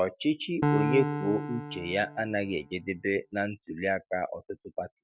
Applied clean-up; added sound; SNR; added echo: none; Piano; 3 dB; none.